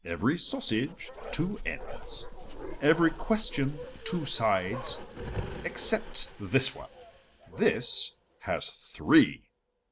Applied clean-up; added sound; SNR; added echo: none; Bark; 11 dB; none.